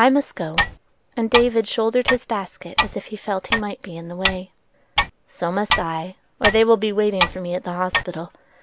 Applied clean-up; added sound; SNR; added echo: none; Clock; 4 dB; none.